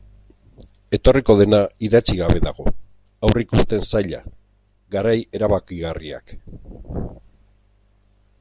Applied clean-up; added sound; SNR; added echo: none; none; none; none.